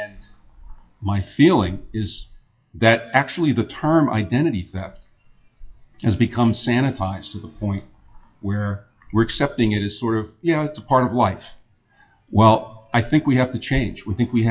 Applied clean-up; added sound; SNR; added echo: classical method WPE with log-MMSE.